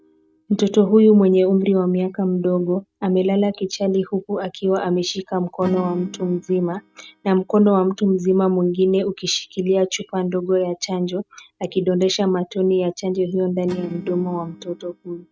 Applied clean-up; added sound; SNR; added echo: neural mask model RNNoise.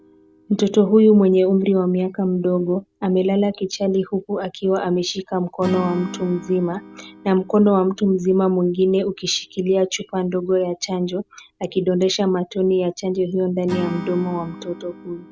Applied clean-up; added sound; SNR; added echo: none; Acoustic guitar / Strum; 18 dB; none.